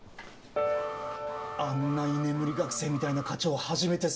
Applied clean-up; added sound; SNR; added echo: none; Alarm; 14 dB; none.